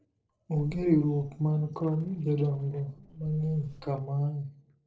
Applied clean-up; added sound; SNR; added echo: neural separator model SepFormer DNS4.